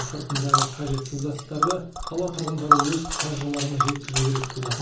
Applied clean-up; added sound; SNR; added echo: none; Tick; -1 dB; reverberation time 0.7 s.